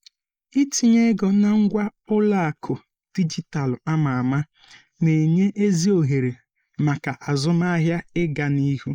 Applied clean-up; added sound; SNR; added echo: neural mask model Resemble Enhance denoiser.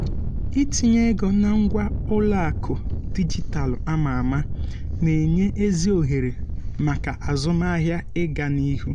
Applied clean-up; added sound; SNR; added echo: none; Thunder; 3 dB; none.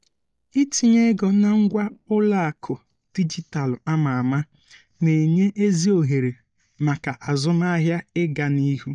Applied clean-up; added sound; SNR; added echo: neural mask model DeepFilterNet 3.